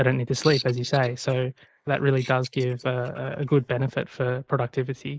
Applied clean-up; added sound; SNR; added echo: neural mask model Resemble Enhance denoiser.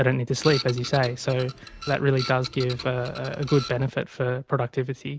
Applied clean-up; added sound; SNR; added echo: none; Printer; 12 dB; none.